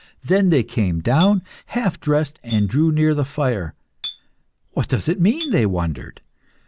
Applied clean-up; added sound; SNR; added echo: none; Chink, clink; 20 dB; none.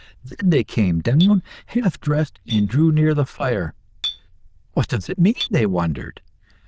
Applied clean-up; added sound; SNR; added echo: neural diffusion model UNIVERSE++.